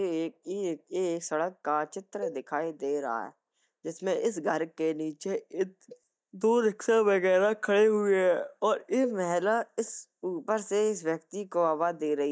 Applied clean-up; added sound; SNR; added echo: neural mask model DeepFilterNet 3.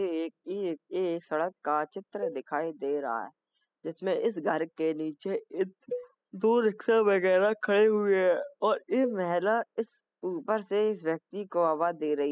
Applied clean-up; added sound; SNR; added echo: classical method spectral subtraction.